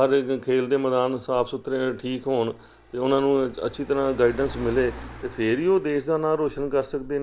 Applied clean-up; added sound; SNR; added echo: none; Car; 19 dB; none.